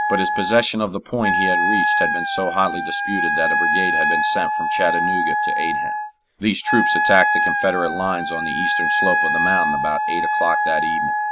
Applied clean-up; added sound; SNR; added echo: none; Wind instrument, woodwind instrument; -4 dB; none.